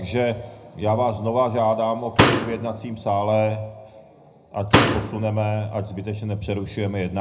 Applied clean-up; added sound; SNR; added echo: none; Slam; -3 dB; reverberation time 0.4 s.